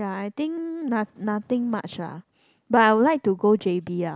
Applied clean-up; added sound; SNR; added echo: none; none; none; none.